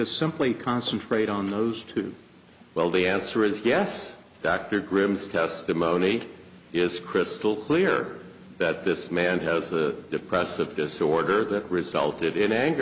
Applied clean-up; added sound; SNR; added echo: none; none; none; none.